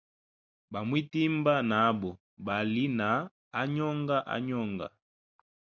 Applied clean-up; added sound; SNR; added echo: none; none; none; none.